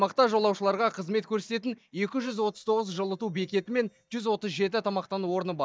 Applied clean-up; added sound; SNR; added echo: neural mask model DeepFilterNet 3.